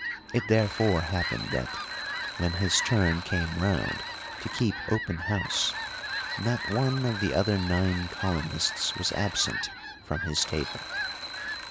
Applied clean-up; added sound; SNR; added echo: none; Alarm + Fowl; 6 dB; none.